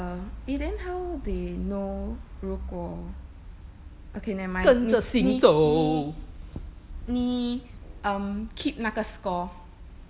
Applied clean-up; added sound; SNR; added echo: none; none; none; none.